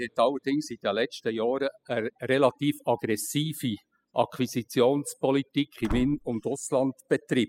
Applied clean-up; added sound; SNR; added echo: classical method spectral subtraction.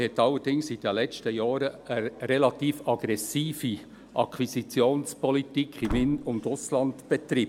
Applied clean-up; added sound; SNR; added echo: none; Slam / Wood; 12 dB; none.